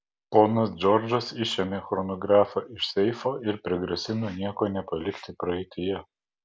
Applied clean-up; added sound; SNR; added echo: none; none; none; none.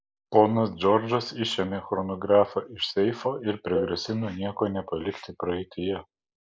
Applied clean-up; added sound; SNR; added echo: neural mask model Resemble Enhance denoiser.